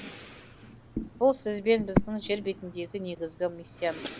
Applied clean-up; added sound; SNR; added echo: none; Breathing; 5 dB; none.